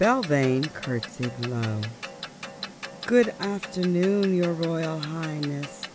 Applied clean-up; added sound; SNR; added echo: none; Clock; 12 dB; none.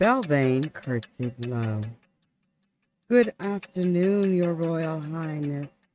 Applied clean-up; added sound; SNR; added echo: neural mask model RNNoise.